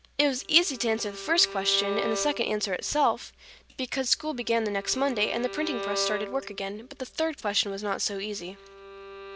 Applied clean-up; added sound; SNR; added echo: none; Bowed string instrument; 10 dB; none.